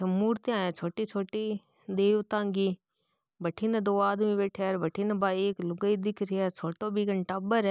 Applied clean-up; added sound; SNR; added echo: none; none; none; none.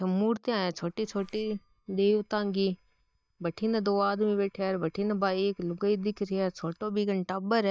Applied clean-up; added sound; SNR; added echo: neural mask model DeepFilterNet 3.